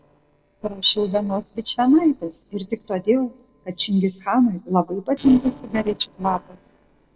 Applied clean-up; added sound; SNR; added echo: neural separator model SepFormer DNS4.